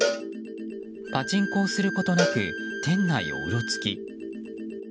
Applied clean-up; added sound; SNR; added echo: none; Bowed string instrument + Cowbell; 4 dB; none.